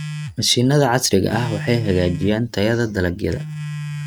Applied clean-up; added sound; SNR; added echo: neural mask model RNNoise.